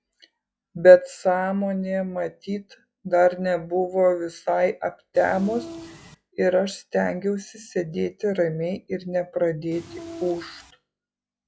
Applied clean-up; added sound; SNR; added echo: classical method log-MMSE.